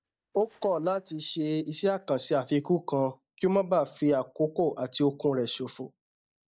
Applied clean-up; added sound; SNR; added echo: neural mask model DeepFilterNet 3.